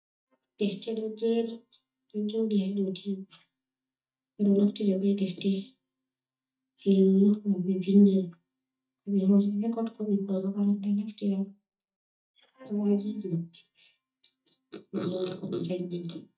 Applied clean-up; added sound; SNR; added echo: neural mask model DeepFilterNet 3.